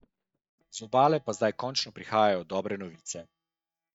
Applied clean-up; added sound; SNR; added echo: neural mask model DeepFilterNet 3.